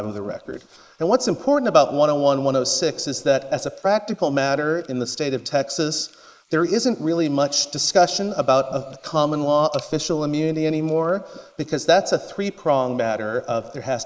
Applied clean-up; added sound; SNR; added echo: neural mask model Resemble Enhance denoiser.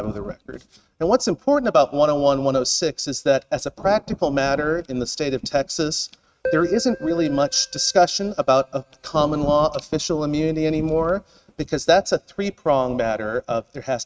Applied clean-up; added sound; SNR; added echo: neural mask model RNNoise.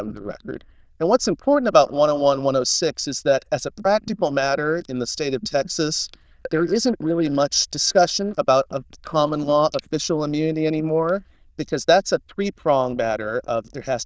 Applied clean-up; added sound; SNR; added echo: neural diffusion model UNIVERSE++.